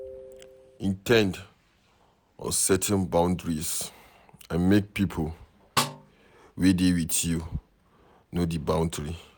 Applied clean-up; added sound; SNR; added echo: none; Snare drum; 4 dB; none.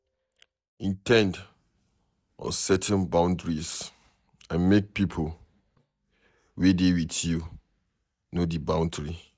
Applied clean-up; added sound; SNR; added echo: neural mask model DeepFilterNet 3.